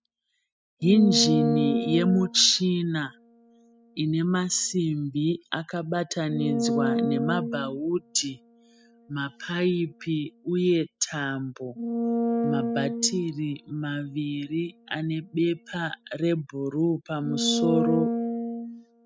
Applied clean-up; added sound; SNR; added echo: classical method spectral subtraction.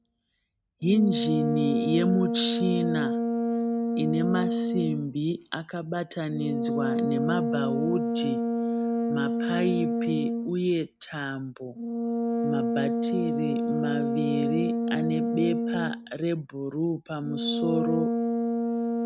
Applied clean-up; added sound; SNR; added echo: none; Brass instrument; -1 dB; none.